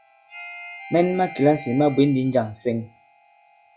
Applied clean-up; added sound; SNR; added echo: classical method log-MMSE.